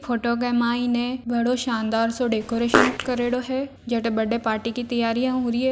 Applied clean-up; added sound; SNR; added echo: none; Fart; 0 dB; none.